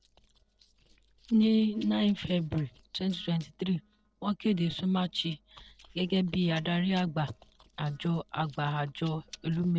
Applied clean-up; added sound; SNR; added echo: neural separator model SepFormer DNS4.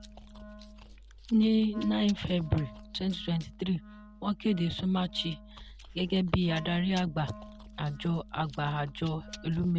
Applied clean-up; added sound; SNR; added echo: none; Wind instrument, woodwind instrument + Chewing, mastication; 16 dB; none.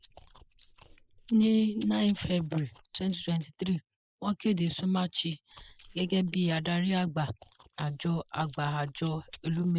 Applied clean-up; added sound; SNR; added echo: neural mask model Resemble Enhance denoiser.